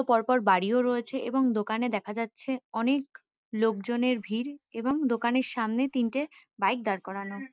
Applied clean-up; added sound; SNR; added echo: neural mask model Resemble Enhance denoiser.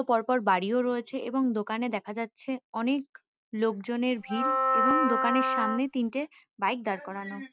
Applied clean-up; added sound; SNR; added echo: none; Wind instrument, woodwind instrument; -2 dB; none.